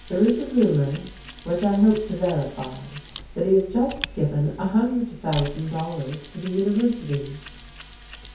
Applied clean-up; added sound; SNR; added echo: none; Mechanisms; 11 dB; reverberation time 0.6 s.